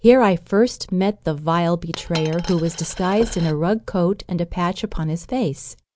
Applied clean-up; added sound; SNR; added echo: none; Coin (dropping) + Knock; 18 dB; none.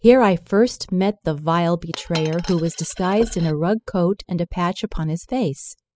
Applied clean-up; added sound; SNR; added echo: classical method spectral subtraction.